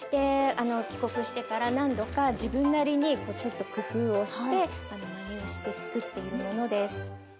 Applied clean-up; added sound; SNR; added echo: none; none; none; none.